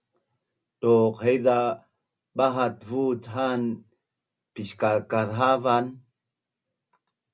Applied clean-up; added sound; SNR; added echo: none; none; none; none.